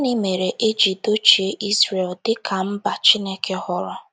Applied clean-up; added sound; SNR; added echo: none; none; none; none.